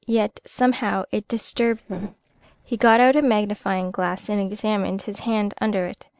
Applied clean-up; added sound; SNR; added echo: neural separator model SepFormer DNS4.